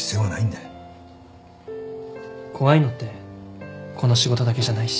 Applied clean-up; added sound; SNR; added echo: none; none; none; none.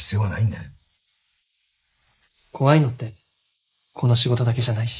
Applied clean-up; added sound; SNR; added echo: neural mask model Resemble Enhance denoiser.